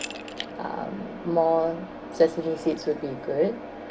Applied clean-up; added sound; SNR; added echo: none; Glass; 19 dB; reverberation time 1.0 s.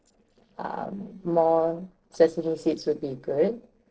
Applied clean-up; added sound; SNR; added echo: neural separator model SepFormer DNS4.